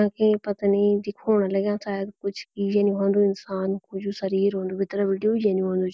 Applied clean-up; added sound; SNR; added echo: none; none; none; none.